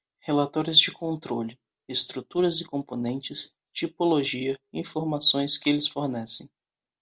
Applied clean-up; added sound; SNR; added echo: none; none; none; none.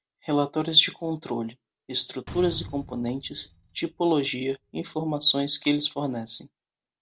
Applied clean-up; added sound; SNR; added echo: none; Slam; 17 dB; none.